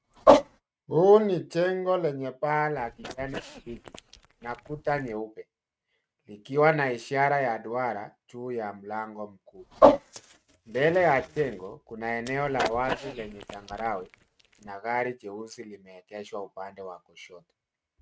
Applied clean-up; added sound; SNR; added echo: neural mask model RNNoise.